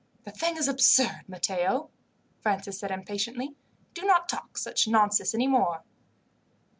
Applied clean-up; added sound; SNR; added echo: none; none; none; none.